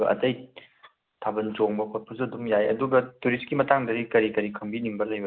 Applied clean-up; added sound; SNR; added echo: none; none; none; none.